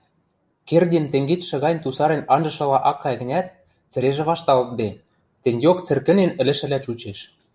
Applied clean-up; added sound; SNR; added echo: none; none; none; none.